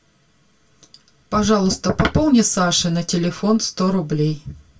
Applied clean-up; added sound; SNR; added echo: none; none; none; reverberation time 0.1 s.